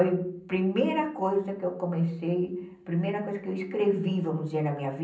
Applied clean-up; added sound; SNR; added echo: none; none; none; reverberation time 0.6 s.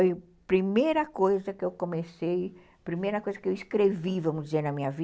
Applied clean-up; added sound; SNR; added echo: none; none; none; none.